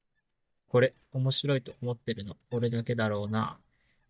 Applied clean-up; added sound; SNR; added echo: neural mask model DeepFilterNet 3.